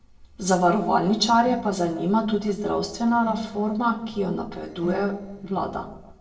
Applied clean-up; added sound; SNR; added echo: neural separator model SepFormer DNS4.